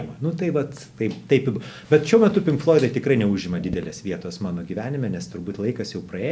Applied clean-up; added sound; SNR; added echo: none; none; none; none.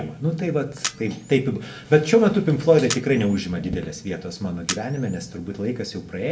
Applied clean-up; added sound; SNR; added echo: none; Camera; 14 dB; reverberation time 0.5 s.